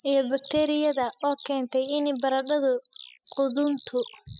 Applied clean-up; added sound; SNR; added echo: classical method spectral subtraction.